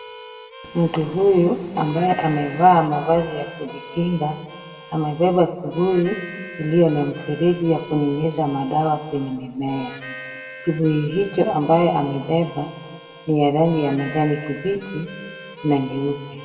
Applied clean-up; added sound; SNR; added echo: none; Harmonica; 16 dB; reverberation time 1.4 s.